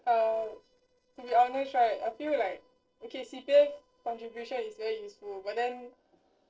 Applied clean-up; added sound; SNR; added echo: neural separator model SepFormer DNS4.